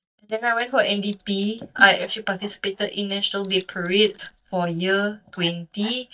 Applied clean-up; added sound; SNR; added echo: neural mask model DeepFilterNet 3.